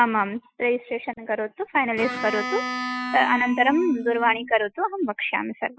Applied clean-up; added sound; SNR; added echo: classical method Wiener filter.